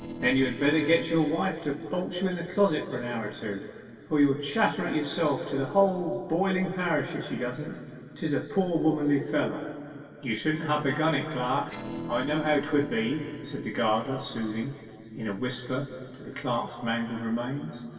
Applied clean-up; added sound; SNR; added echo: neural separator model SepFormer DNS4.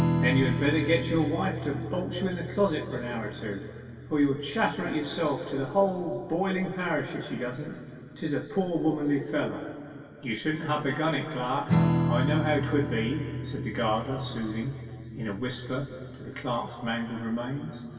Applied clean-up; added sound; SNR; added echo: none; Strum; 4 dB; reverberation time 2.6 s.